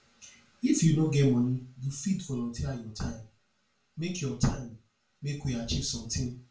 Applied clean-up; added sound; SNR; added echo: none; none; none; reverberation time 0.3 s.